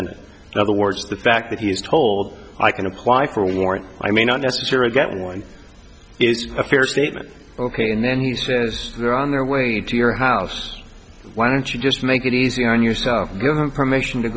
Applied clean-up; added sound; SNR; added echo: none; none; none; none.